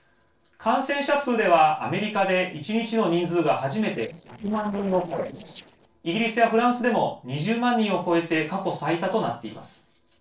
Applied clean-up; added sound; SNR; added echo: neural separator model SepFormer DNS4.